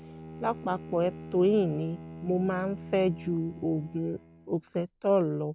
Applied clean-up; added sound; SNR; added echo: none; Bowed string instrument; 15 dB; none.